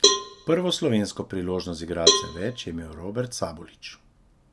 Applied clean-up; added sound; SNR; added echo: none; Cowbell; -1 dB; none.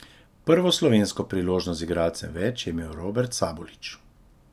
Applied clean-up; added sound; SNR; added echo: none; none; none; none.